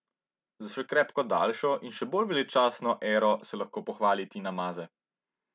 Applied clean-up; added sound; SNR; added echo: none; none; none; none.